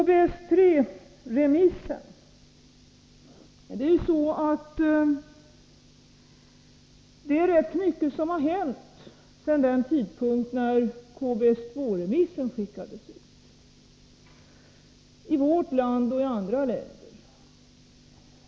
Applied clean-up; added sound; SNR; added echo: none; none; none; none.